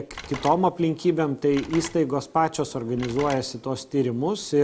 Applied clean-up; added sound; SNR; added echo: none; Telephone; 17 dB; none.